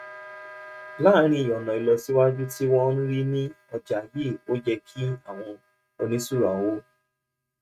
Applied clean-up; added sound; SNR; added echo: neural mask model RNNoise.